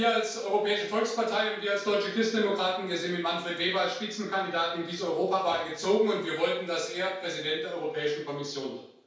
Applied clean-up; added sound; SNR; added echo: none; none; none; reverberation time 0.5 s.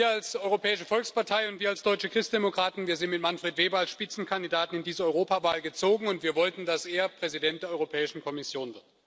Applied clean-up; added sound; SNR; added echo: none; none; none; none.